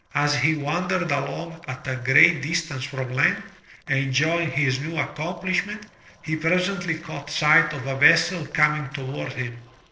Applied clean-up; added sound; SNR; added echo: neural separator model SepFormer DNS4.